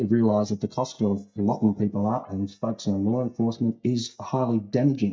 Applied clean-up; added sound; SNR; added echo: neural mask model DeepFilterNet 3.